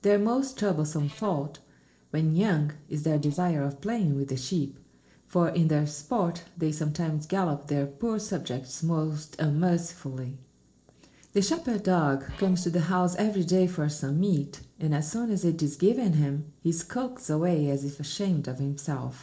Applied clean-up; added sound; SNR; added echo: neural separator model SepFormer DNS4.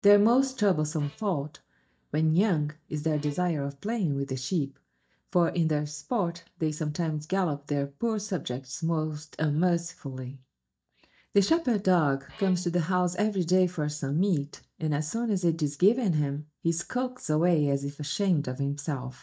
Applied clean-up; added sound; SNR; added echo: neural mask model DeepFilterNet 3.